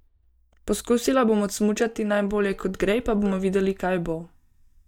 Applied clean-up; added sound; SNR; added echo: neural mask model DeepFilterNet 3.